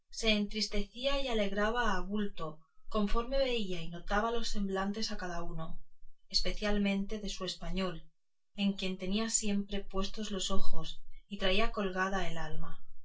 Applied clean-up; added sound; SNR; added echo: none; none; none; reverberation time 0.2 s.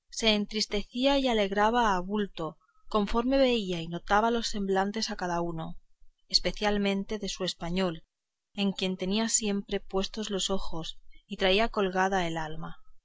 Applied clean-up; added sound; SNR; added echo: none; none; none; none.